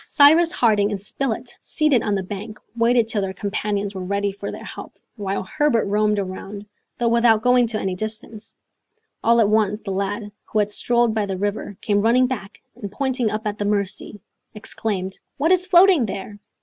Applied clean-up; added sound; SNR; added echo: none; none; none; none.